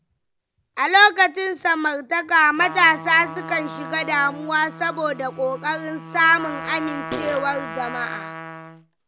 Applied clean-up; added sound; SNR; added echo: none; Fart + Trumpet; 13 dB; none.